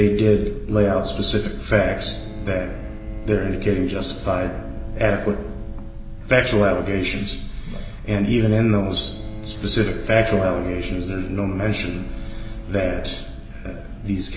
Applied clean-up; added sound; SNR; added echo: none; Bowed string instrument; 19 dB; none.